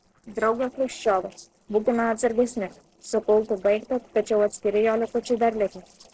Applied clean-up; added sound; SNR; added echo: neural separator model SepFormer DNS4.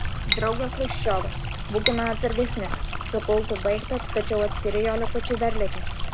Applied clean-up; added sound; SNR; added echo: none; Stream + Cutlery, silverware / Dishes, pots, and pans; 0 dB; none.